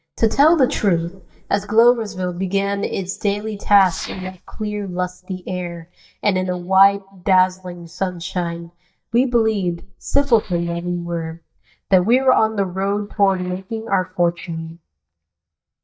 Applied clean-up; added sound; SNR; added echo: neural mask model DeepFilterNet 3.